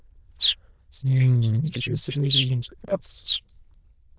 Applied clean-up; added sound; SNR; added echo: neural diffusion model UNIVERSE++.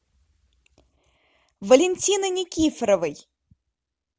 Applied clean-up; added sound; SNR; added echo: none; none; none; none.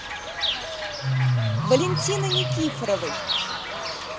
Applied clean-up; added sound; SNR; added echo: none; Bird / Fowl; -3 dB; none.